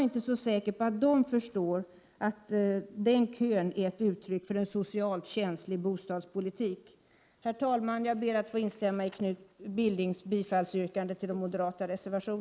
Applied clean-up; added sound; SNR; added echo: neural mask model Resemble Enhance denoiser.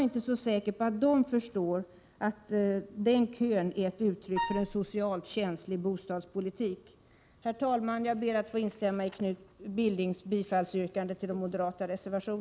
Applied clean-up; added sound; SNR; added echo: none; Wind instrument, woodwind instrument; 5 dB; none.